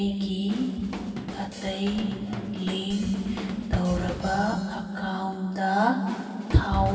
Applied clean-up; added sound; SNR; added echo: none; Drum / Drum kit; 13 dB; reverberation time 2.5 s.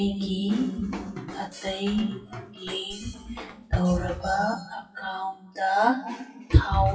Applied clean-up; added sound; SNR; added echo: classical method WPE with log-MMSE.